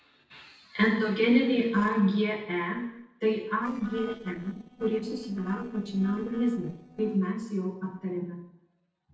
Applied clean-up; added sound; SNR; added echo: neural separator model SepFormer DNS4.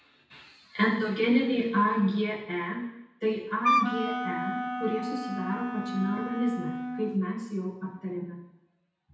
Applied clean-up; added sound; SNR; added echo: none; Wind instrument, woodwind instrument; 1 dB; reverberation time 0.9 s.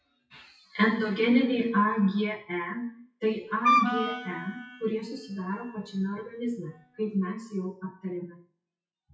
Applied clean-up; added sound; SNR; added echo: classical method WPE with log-MMSE.